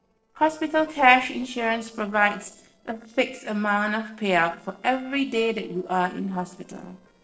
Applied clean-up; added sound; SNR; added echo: neural separator model SepFormer DNS4.